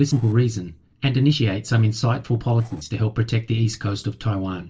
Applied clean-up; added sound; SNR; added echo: neural separator model SepFormer DNS4.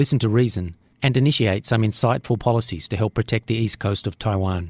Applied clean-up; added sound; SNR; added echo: none; none; none; none.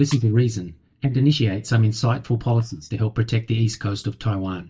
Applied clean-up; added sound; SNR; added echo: neural mask model DeepFilterNet 3.